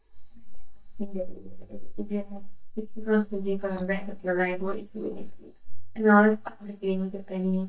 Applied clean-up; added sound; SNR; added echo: neural mask model DeepFilterNet 3.